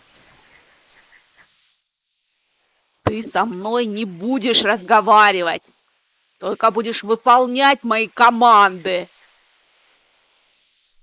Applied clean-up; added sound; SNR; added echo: neural mask model Resemble Enhance denoiser.